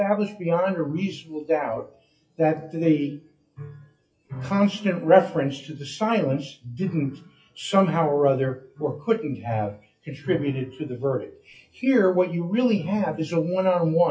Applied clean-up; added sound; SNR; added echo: classical method WPE with log-MMSE.